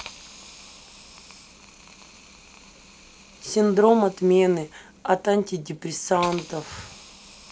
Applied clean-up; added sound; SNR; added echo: none; Hiss; 20 dB; none.